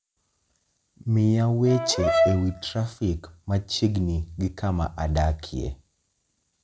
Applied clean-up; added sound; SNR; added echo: none; Brass instrument; 1 dB; none.